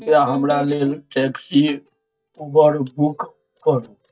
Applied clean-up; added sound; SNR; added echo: neural mask model DeepFilterNet 3.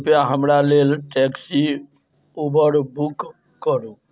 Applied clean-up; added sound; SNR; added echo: none; none; none; none.